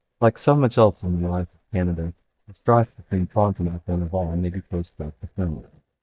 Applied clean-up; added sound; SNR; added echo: neural mask model DeepFilterNet 3.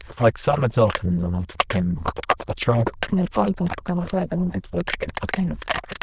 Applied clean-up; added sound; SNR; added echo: neural diffusion model UNIVERSE++.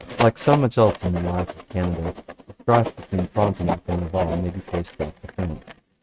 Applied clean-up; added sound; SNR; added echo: neural mask model RNNoise.